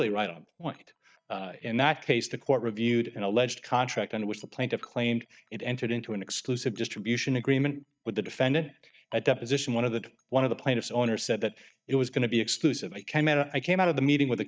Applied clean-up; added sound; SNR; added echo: neural mask model DeepFilterNet 3.